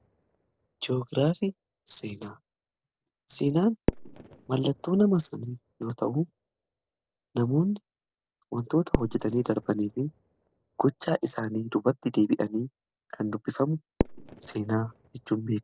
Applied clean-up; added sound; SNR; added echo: neural separator model SepFormer DNS4.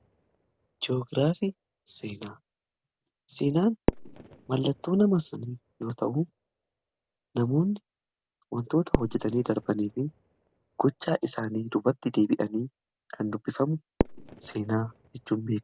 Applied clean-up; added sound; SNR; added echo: none; Fireworks; 9 dB; none.